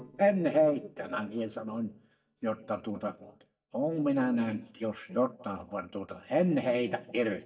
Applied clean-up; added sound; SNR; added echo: neural mask model DeepFilterNet 3.